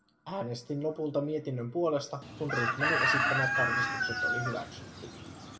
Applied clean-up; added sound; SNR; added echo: none; Chicken, rooster; -4 dB; reverberation time 0.6 s.